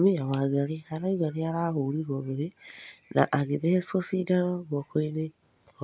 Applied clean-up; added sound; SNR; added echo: none; none; none; none.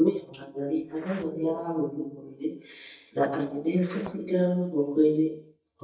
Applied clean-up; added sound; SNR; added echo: neural mask model DeepFilterNet 3.